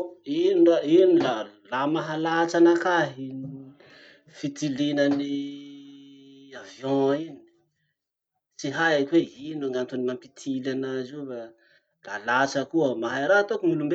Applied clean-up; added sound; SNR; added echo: none; none; none; none.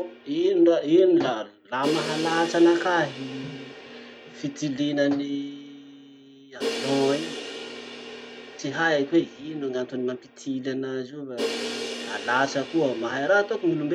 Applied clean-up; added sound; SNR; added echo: none; Crash cymbal; 11 dB; none.